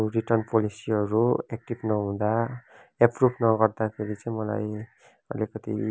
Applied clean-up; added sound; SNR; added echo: none; none; none; none.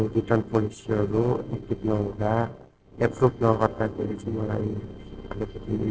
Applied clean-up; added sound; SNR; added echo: neural separator model SepFormer DNS4.